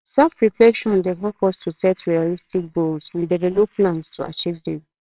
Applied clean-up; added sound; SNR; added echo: neural separator model SepFormer WHAMR!.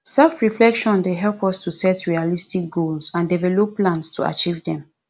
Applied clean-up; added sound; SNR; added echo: none; none; none; none.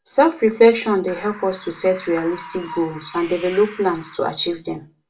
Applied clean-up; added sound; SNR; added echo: none; Bird; 17 dB; reverberation time 0.2 s.